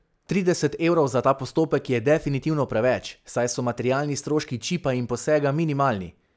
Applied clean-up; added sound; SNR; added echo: none; none; none; none.